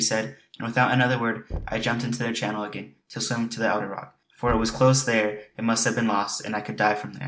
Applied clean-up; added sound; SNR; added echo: none; Knock / Wood; 16 dB; none.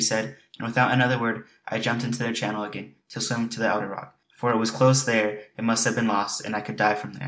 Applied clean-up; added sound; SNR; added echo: none; none; none; none.